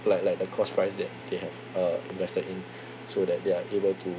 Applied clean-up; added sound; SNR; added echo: none; none; none; none.